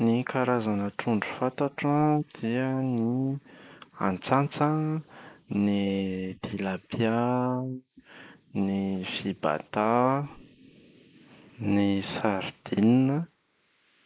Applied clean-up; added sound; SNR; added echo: neural mask model Resemble Enhance denoiser.